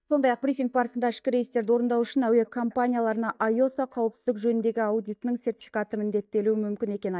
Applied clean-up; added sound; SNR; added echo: neural mask model DeepFilterNet 3.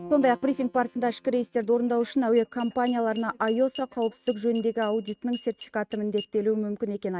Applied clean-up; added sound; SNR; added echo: neural mask model RNNoise.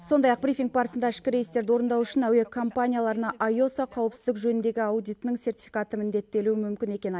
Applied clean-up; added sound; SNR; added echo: none; none; none; none.